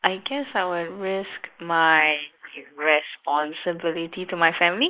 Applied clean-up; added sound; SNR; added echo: neural mask model Resemble Enhance denoiser.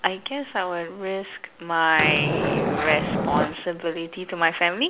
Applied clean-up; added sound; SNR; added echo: none; Skateboard; -1 dB; none.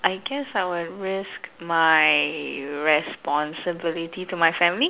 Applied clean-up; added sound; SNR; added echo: none; none; none; none.